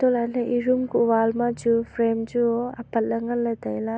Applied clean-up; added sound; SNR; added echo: none; none; none; none.